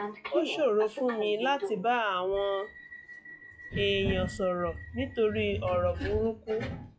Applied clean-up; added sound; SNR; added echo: classical method log-MMSE.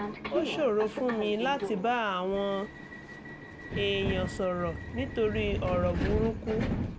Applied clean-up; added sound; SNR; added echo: none; Subway, metro, underground; 4 dB; none.